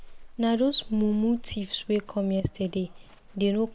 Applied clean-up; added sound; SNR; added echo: none; Livestock, farm animals, working animals; 16 dB; none.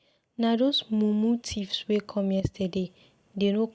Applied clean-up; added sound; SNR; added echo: none; none; none; none.